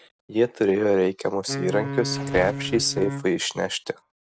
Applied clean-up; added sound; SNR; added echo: neural mask model RNNoise.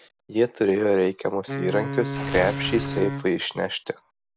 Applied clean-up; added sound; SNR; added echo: none; Wind instrument, woodwind instrument + Tearing; 7 dB; none.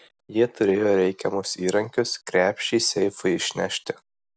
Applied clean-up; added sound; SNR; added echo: none; none; none; none.